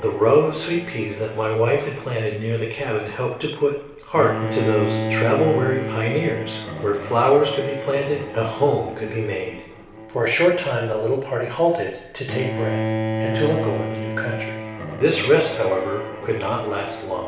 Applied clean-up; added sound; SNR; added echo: none; Bowed string instrument; 7 dB; reverberation time 0.8 s.